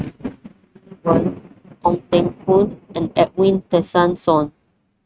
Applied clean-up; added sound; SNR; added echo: neural mask model RNNoise.